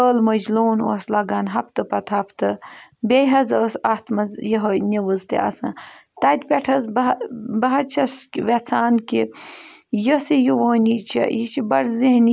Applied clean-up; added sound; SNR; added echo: none; none; none; none.